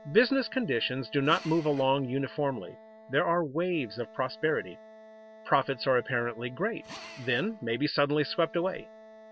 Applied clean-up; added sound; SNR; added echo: none; Wind instrument, woodwind instrument + Drill; 20 dB; none.